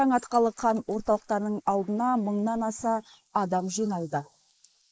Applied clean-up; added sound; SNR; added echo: neural mask model Resemble Enhance denoiser.